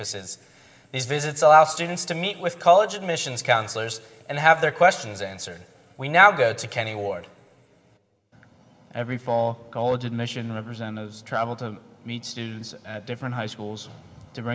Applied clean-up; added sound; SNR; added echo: none; none; none; reverberation time 1.5 s.